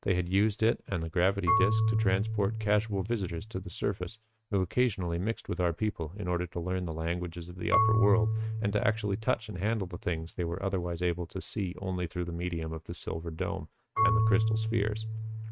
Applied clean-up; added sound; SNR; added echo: neural mask model RNNoise.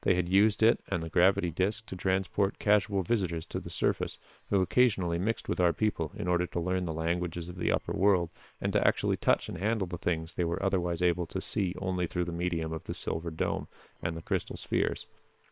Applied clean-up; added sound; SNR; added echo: neural separator model SepFormer WHAM!.